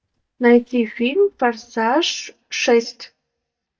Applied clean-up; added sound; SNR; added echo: neural mask model DeepFilterNet 3.